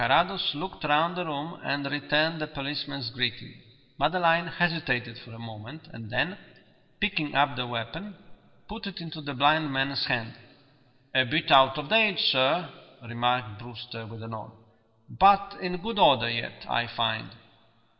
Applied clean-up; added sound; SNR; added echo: none; none; none; reverberation time 1.8 s.